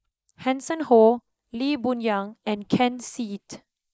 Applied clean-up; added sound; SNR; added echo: neural mask model Resemble Enhance denoiser.